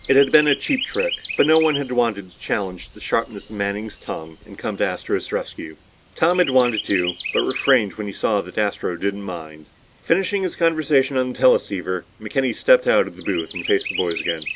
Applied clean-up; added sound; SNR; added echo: none; Chirp, tweet; 12 dB; none.